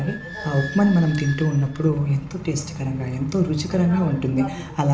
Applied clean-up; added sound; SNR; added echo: none; Squeak / Idling; 17 dB; reverberation time 0.6 s.